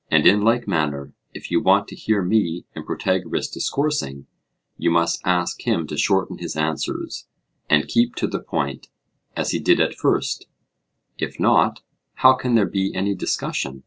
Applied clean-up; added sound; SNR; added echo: none; none; none; none.